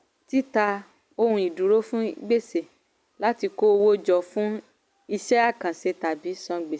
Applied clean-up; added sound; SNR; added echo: none; none; none; none.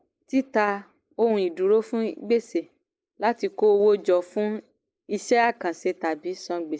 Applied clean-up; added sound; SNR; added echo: neural mask model Resemble Enhance denoiser.